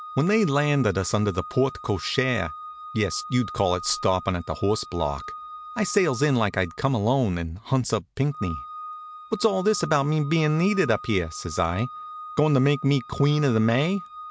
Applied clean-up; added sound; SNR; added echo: none; Organ; 15 dB; none.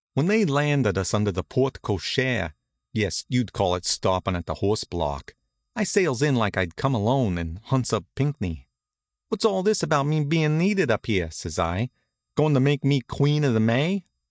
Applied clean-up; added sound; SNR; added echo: neural mask model DeepFilterNet 3.